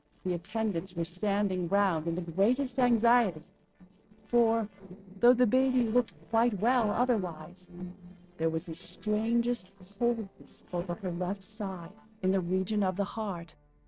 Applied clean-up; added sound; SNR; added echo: neural separator model SepFormer DNS4.